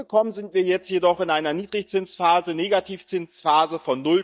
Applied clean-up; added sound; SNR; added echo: neural mask model DeepFilterNet 3.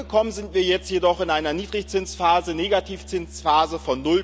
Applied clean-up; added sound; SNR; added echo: none; Musical instrument; 18 dB; none.